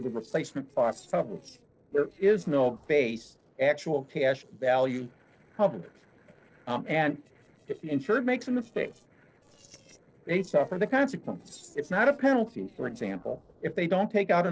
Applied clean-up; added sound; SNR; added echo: neural separator model SepFormer DNS4.